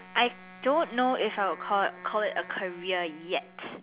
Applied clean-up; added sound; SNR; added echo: none; Wind instrument, woodwind instrument; 19 dB; none.